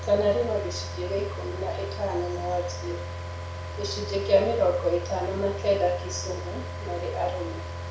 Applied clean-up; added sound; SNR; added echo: none; Car; 6 dB; reverberation time 0.6 s.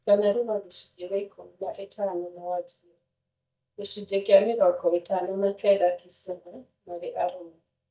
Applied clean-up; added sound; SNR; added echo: neural mask model DeepFilterNet 3.